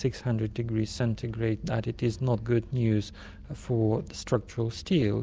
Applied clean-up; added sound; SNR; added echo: none; none; none; none.